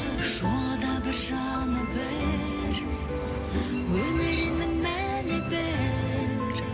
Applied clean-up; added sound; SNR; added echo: none; Train; 6 dB; none.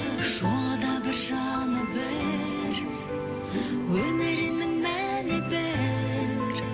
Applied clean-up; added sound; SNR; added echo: none; none; none; none.